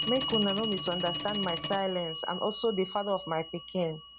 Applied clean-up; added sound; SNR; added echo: none; Telephone; -3 dB; none.